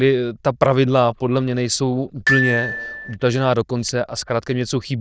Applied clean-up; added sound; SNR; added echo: neural diffusion model UNIVERSE++.